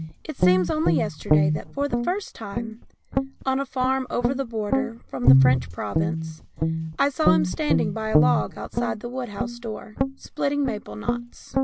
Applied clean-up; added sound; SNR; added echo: none; Guitar; -3 dB; none.